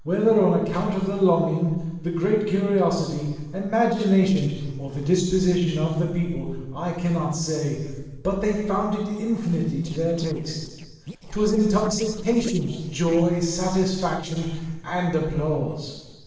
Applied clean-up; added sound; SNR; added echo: neural separator model SepFormer DNS4.